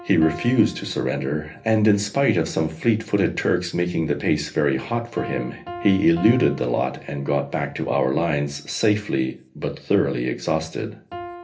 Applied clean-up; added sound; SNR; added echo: none; Piano; 19 dB; reverberation time 0.3 s.